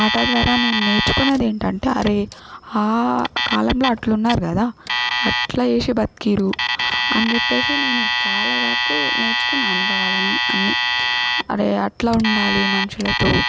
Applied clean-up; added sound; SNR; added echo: none; Alarm; 1 dB; none.